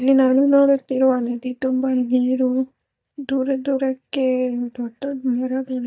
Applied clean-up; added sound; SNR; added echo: neural mask model DeepFilterNet 3.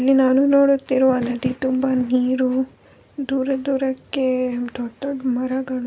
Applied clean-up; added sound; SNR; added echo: none; none; none; none.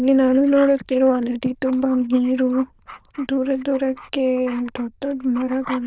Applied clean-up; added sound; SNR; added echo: neural diffusion model UNIVERSE++.